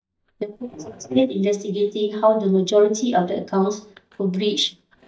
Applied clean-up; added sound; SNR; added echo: neural mask model DeepFilterNet 3.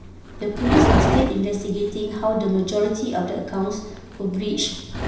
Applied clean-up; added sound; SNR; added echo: none; Livestock, farm animals, working animals; 1 dB; reverberation time 0.9 s.